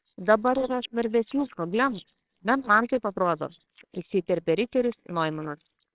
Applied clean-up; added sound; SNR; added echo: neural separator model SepFormer WHAMR!.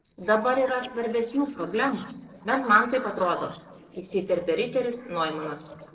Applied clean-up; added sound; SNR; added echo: neural separator model SepFormer DNS4.